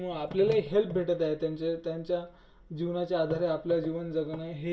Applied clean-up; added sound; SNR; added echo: none; none; none; reverberation time 0.2 s.